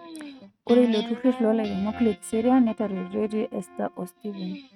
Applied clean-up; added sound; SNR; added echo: neural mask model RNNoise.